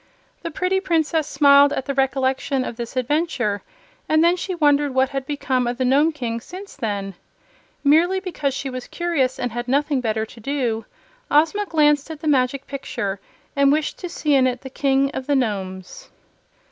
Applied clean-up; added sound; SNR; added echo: none; none; none; none.